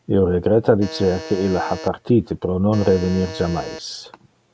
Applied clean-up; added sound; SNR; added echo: none; Alarm; 14 dB; none.